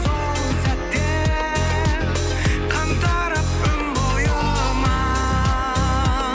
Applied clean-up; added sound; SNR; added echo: none; none; none; none.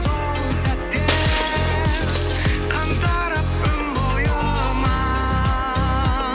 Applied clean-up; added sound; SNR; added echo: none; Shatter; 9 dB; none.